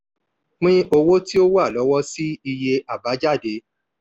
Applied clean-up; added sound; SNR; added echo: none; none; none; none.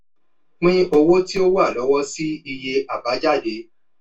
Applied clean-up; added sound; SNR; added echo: none; none; none; reverberation time 0.2 s.